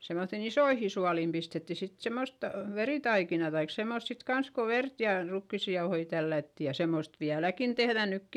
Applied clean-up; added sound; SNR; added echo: none; none; none; none.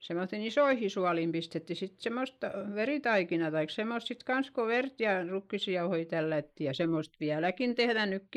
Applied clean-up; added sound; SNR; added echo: neural mask model Resemble Enhance denoiser.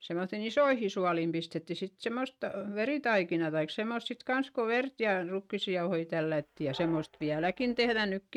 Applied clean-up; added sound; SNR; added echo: neural mask model RNNoise.